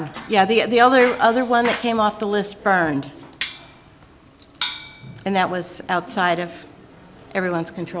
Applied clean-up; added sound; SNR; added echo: none; Bicycle; 15 dB; none.